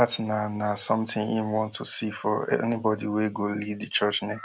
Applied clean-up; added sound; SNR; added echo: none; none; none; none.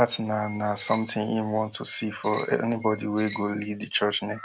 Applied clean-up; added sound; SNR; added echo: none; Squeak; 16 dB; none.